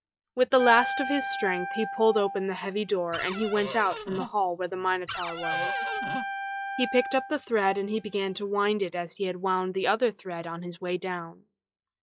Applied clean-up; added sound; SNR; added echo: classical method log-MMSE.